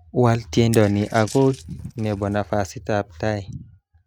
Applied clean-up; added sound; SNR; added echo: neural mask model RNNoise.